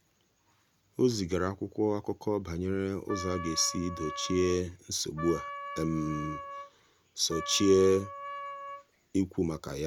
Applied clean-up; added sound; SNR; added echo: none; Wind instrument, woodwind instrument; 10 dB; none.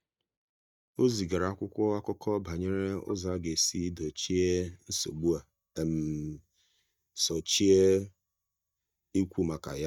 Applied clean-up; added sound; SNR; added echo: neural mask model DeepFilterNet 3.